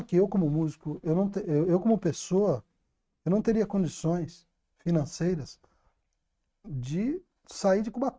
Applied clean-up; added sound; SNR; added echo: neural mask model RNNoise.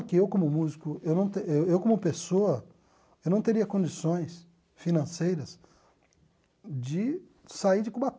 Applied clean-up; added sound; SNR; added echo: none; none; none; none.